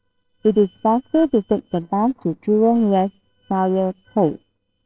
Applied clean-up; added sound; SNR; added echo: neural separator model SepFormer WHAMR!.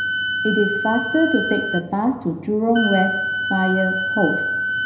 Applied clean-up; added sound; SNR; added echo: none; Wind instrument, woodwind instrument; 3 dB; reverberation time 0.9 s.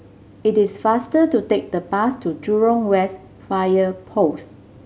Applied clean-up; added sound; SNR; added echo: none; none; none; none.